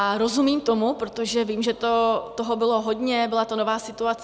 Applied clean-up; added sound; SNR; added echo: none; none; none; none.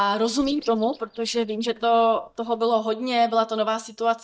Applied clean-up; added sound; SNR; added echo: neural mask model DeepFilterNet 3.